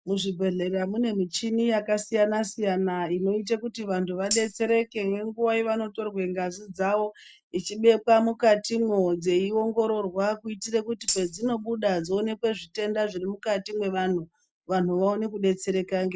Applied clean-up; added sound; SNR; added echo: none; Tambourine; 8 dB; none.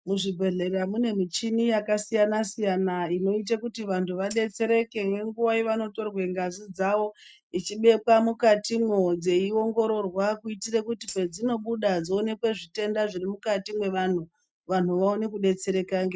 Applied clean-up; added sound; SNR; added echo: neural mask model RNNoise.